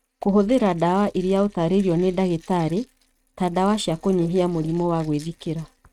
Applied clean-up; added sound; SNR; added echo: neural mask model RNNoise.